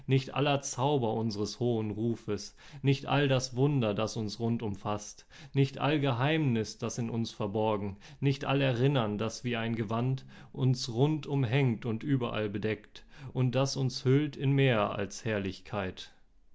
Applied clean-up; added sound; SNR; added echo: none; none; none; none.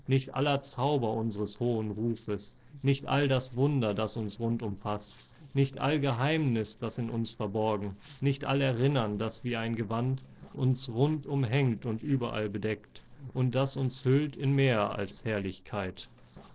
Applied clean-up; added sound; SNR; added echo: neural separator model SepFormer DNS4.